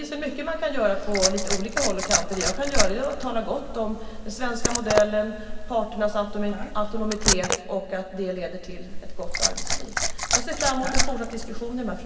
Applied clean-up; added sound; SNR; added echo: none; Liquid; -1 dB; reverberation time 2.3 s.